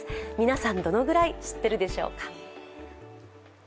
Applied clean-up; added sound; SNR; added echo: none; none; none; none.